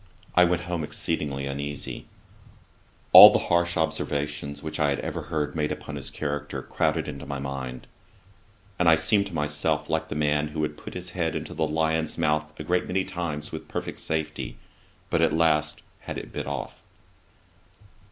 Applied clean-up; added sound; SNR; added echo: none; none; none; none.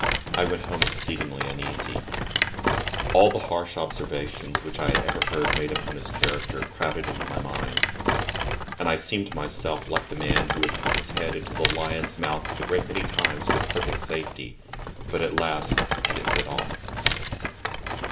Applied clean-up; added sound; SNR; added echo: none; Rattle; -2 dB; reverberation time 2.8 s.